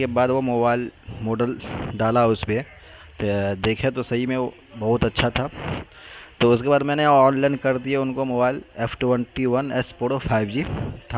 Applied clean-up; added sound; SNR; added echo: none; none; none; none.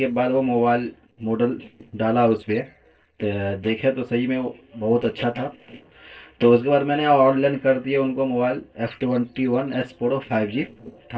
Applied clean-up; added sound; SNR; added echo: neural separator model SepFormer DNS4.